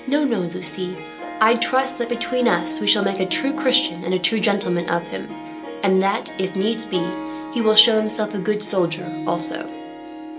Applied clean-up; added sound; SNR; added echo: none; Harp; 10 dB; reverberation time 0.2 s.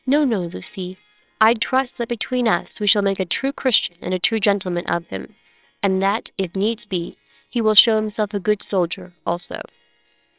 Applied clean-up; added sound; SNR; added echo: neural separator model SepFormer WHAMR!.